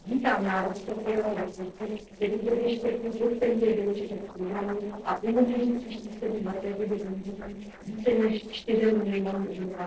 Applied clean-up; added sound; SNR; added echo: neural separator model SepFormer DNS4.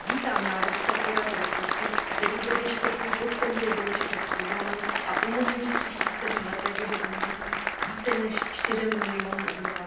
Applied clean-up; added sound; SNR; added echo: none; Applause; -3 dB; reverberation time 0.9 s.